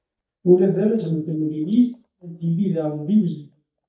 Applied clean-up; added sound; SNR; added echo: neural mask model DeepFilterNet 3.